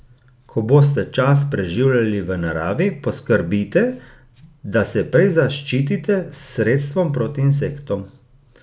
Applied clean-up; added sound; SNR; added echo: none; none; none; none.